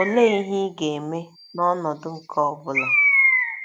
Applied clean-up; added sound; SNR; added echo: none; Bird; 0 dB; none.